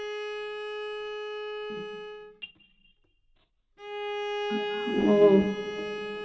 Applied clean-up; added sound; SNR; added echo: none; Bowed string instrument; 5 dB; reverberation time 2.1 s.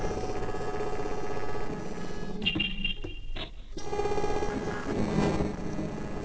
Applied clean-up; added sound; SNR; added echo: neural separator model SepFormer DNS4.